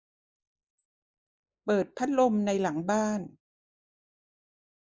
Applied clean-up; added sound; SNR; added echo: neural mask model Resemble Enhance denoiser.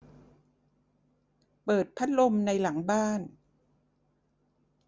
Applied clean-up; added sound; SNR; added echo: none; none; none; none.